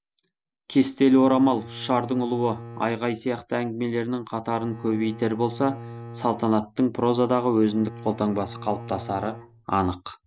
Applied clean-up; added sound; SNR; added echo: none; Bowed string instrument; 16 dB; none.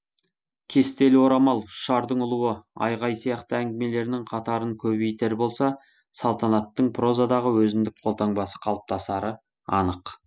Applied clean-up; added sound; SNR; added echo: none; none; none; none.